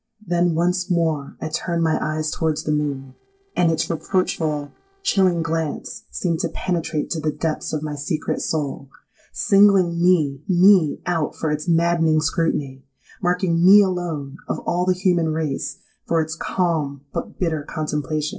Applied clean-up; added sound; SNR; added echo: neural separator model SepFormer DNS4.